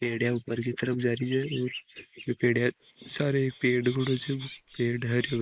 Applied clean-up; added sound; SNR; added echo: neural mask model Resemble Enhance denoiser.